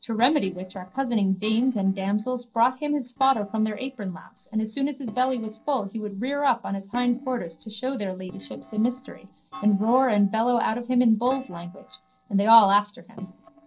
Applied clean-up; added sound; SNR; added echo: neural separator model SepFormer DNS4.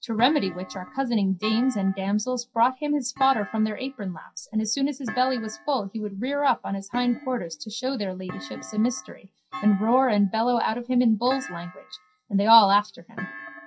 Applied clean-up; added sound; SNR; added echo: classical method WPE with log-MMSE.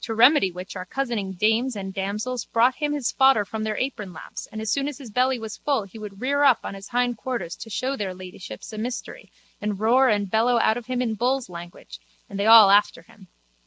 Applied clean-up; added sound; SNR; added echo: none; none; none; none.